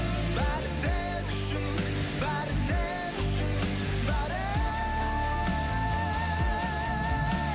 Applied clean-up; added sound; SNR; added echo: none; none; none; none.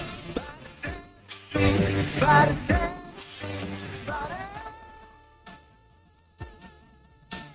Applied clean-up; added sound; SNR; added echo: neural mask model RNNoise.